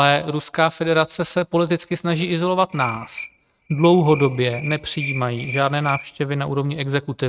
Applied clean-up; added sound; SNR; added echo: neural mask model RNNoise.